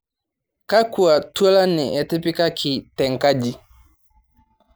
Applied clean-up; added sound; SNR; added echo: none; none; none; none.